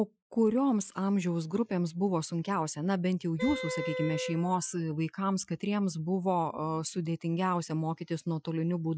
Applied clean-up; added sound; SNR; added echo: classical method Wiener filter.